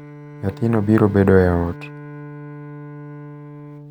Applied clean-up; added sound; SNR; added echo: none; Bowed string instrument; 15 dB; none.